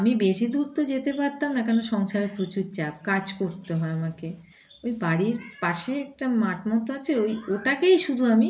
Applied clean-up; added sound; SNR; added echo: none; none; none; none.